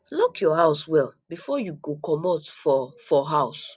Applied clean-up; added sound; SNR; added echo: none; none; none; none.